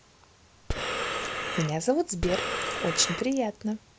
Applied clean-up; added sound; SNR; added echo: none; Breathing; 2 dB; none.